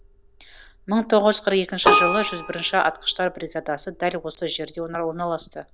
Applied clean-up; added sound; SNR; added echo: none; Keyboard (musical); 4 dB; none.